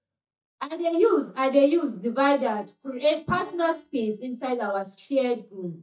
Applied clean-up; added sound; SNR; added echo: neural mask model DeepFilterNet 3.